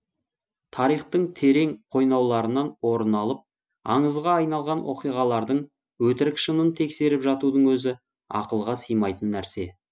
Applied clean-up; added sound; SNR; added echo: none; none; none; none.